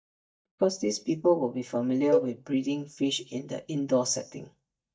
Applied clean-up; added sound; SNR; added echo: neural mask model DeepFilterNet 3.